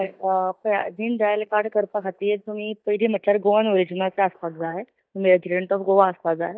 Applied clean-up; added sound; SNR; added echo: neural mask model DeepFilterNet 3.